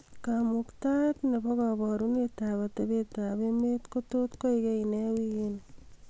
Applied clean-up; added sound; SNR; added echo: none; none; none; none.